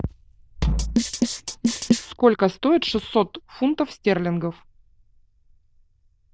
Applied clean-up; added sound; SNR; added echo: neural diffusion model UNIVERSE++.